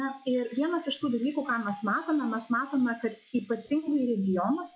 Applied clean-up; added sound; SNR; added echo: classical method log-MMSE.